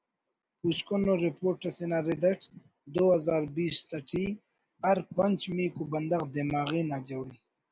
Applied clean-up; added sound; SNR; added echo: none; none; none; none.